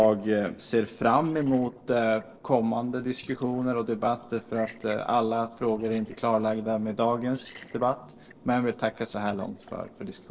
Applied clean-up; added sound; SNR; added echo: neural separator model SepFormer DNS4.